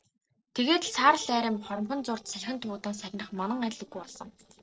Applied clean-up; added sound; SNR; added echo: neural separator model SepFormer DNS4.